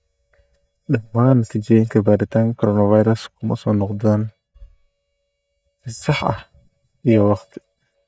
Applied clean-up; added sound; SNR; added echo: neural mask model DeepFilterNet 3.